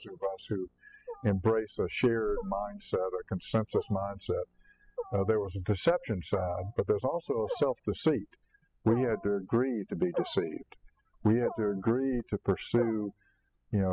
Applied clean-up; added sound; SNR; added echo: classical method spectral subtraction.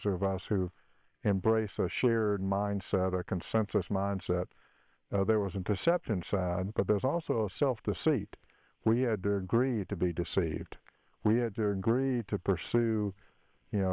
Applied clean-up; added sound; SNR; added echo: neural separator model SepFormer WHAM!.